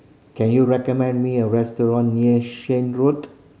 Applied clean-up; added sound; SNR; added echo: none; none; none; none.